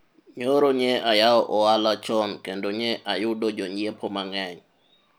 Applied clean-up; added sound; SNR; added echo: none; none; none; none.